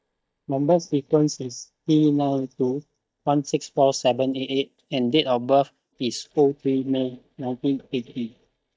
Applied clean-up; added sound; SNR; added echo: neural mask model DeepFilterNet 3.